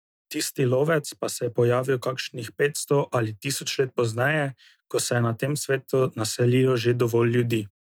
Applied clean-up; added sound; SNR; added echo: none; none; none; none.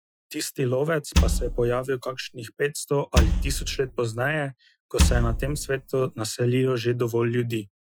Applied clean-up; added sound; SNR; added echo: classical method Wiener filter.